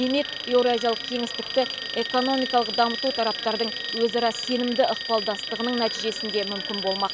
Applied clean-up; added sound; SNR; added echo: none; Alarm; 6 dB; none.